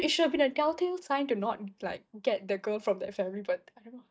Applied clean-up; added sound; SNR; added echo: neural mask model DeepFilterNet 3.